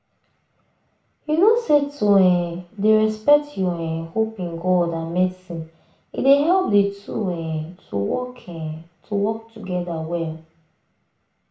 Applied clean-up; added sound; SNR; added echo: none; none; none; reverberation time 0.4 s.